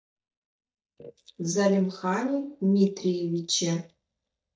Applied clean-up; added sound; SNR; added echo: neural mask model DeepFilterNet 3.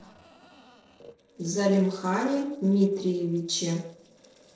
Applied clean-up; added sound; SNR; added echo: neural separator model SepFormer DNS4.